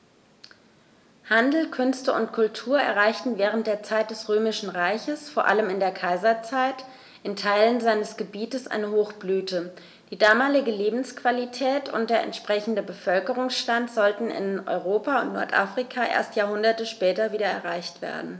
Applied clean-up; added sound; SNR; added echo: none; none; none; none.